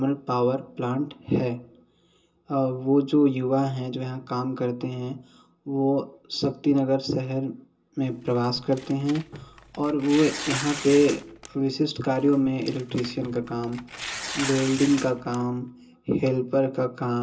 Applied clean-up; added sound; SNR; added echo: none; Tearing; 12 dB; reverberation time 0.2 s.